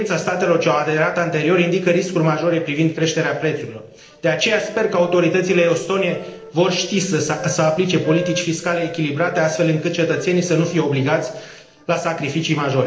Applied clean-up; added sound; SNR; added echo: neural separator model SepFormer DNS4.